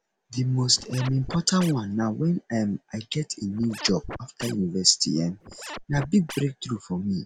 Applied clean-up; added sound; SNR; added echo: none; Scratching (performance technique); 13 dB; none.